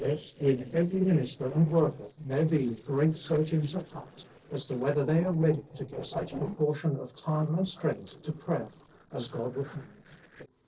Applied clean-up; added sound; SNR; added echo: neural separator model SepFormer DNS4.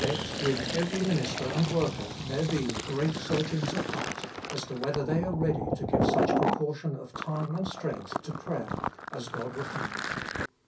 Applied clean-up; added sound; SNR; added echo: none; Fill (with liquid); 1 dB; reverberation time 0.3 s.